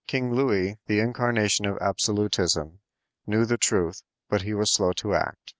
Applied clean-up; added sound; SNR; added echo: none; none; none; none.